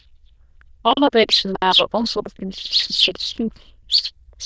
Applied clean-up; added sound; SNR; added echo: neural diffusion model UNIVERSE++.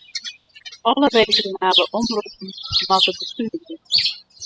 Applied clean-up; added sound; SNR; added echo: classical method spectral subtraction.